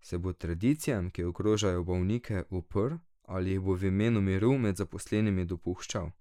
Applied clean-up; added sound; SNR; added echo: neural mask model Resemble Enhance denoiser.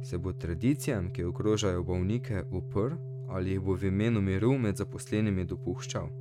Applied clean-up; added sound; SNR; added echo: neural mask model RNNoise.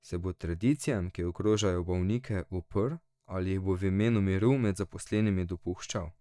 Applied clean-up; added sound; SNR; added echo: neural mask model DeepFilterNet 3.